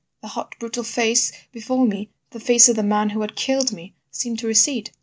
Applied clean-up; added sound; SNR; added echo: none; none; none; none.